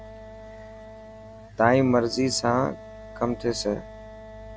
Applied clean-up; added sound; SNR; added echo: none; Wind instrument, woodwind instrument; 17 dB; none.